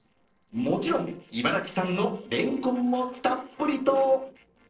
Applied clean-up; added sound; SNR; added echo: neural separator model SepFormer DNS4.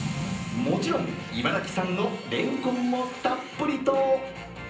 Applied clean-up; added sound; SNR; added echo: none; Boom; 12 dB; reverberation time 0.6 s.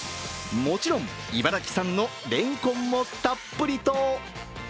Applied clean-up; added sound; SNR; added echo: none; none; none; none.